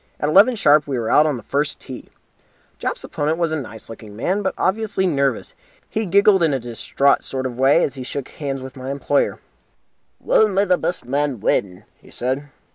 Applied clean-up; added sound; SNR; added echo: none; none; none; none.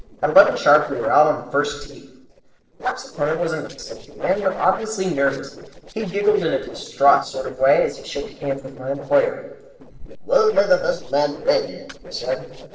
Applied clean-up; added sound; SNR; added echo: neural separator model SepFormer DNS4.